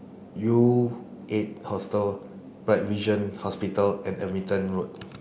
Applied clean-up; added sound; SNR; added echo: none; none; none; none.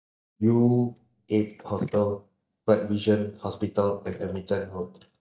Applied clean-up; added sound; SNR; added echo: neural mask model DeepFilterNet 3.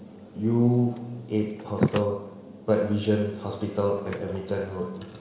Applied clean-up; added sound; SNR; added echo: none; Slam; 10 dB; reverberation time 1.3 s.